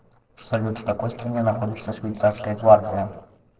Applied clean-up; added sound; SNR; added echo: neural separator model SepFormer DNS4.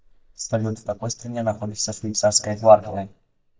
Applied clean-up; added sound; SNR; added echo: neural mask model DeepFilterNet 3.